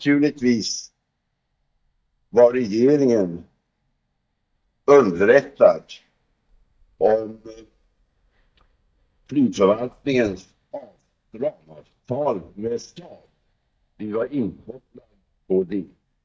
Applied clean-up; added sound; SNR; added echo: neural mask model DeepFilterNet 3.